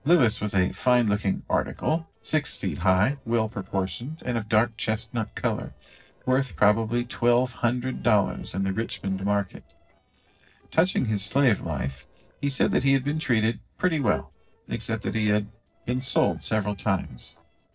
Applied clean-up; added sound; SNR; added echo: neural separator model SepFormer DNS4.